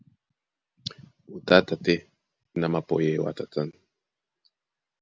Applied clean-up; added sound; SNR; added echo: none; none; none; none.